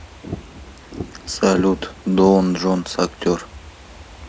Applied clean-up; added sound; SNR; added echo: none; Fireworks / Ocean; 14 dB; none.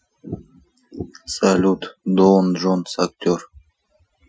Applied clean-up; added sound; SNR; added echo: classical method Wiener filter.